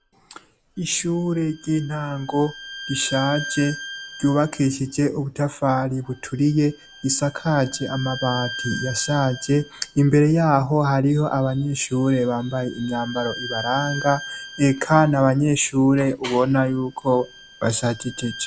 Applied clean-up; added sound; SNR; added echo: none; Bowed string instrument; 15 dB; none.